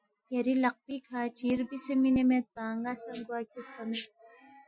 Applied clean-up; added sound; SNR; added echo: classical method Wiener filter.